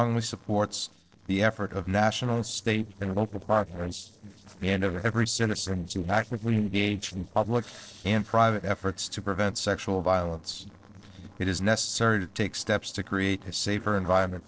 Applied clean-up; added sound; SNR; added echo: neural separator model SepFormer DNS4.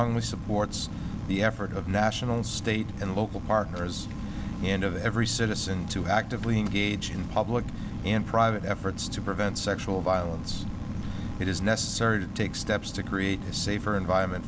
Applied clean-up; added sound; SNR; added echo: none; none; none; none.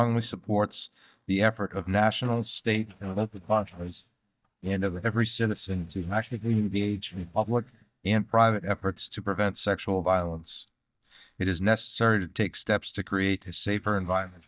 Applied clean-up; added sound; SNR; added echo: neural mask model DeepFilterNet 3.